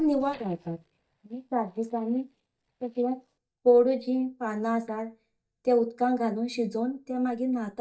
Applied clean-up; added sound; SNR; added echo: neural mask model DeepFilterNet 3.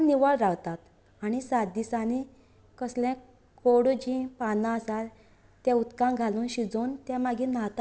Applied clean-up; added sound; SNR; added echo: none; none; none; none.